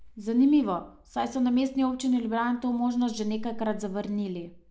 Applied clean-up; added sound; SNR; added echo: none; Chewing, mastication; 18 dB; none.